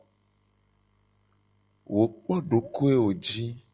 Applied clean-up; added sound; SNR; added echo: none; none; none; none.